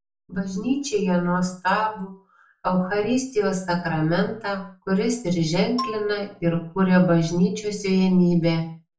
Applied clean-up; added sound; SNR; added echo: none; Marimba, xylophone; 14 dB; reverberation time 0.3 s.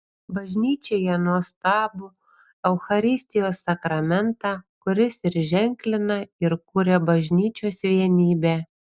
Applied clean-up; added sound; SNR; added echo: none; none; none; none.